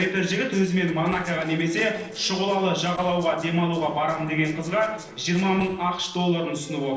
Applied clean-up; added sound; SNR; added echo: neural separator model SepFormer DNS4.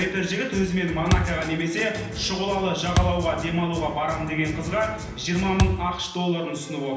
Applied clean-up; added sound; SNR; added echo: none; Thump, thud; 2 dB; reverberation time 0.9 s.